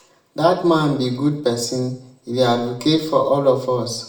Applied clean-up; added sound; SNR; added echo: none; none; none; reverberation time 0.6 s.